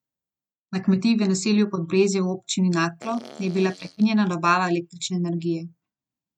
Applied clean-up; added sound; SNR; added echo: neural mask model RNNoise.